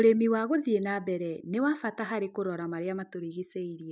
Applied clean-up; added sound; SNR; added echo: none; none; none; none.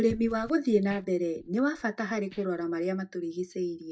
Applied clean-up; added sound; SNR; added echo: neural mask model DeepFilterNet 3.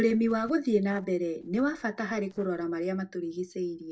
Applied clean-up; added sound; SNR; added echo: neural separator model SepFormer DNS4.